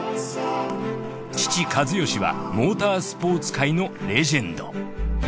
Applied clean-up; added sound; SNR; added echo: none; Splash, splatter; 19 dB; none.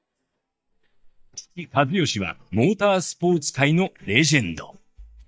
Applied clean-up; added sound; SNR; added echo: neural mask model DeepFilterNet 3.